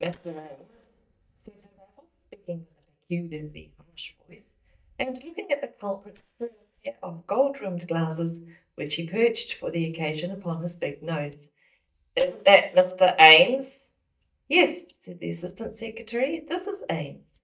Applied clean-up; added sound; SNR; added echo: neural mask model DeepFilterNet 3.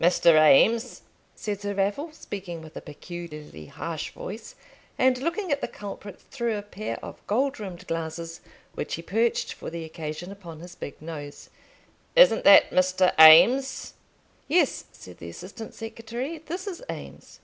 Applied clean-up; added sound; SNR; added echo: none; none; none; none.